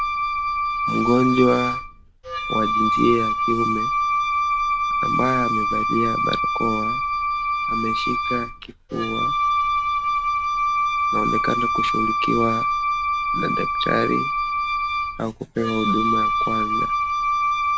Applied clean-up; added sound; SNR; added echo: none; Wind instrument, woodwind instrument; -4 dB; none.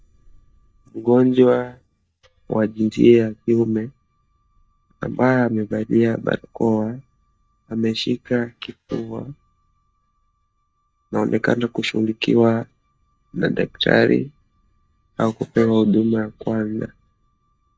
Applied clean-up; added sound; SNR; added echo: neural mask model DeepFilterNet 3.